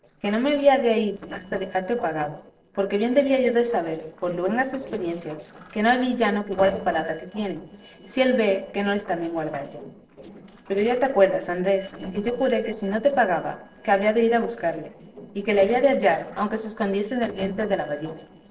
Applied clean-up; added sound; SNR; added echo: neural separator model SepFormer DNS4.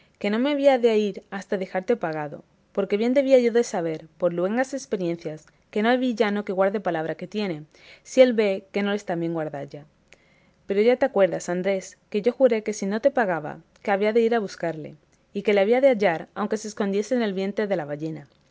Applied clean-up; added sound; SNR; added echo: none; none; none; none.